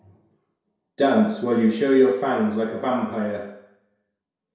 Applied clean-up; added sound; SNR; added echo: none; none; none; reverberation time 0.7 s.